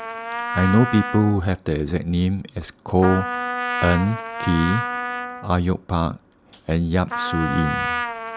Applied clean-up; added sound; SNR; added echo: none; Trumpet; 6 dB; none.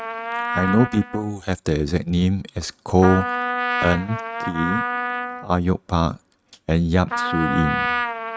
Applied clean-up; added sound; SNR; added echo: neural mask model RNNoise.